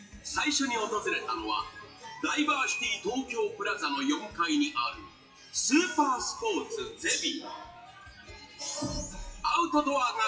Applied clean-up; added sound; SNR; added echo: classical method WPE with log-MMSE.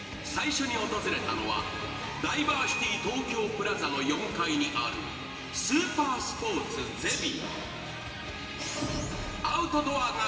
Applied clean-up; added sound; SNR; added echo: none; Gong; 20 dB; reverberation time 2.7 s.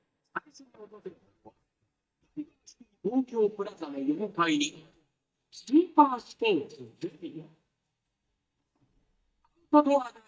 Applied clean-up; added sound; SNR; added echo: neural mask model DeepFilterNet 3.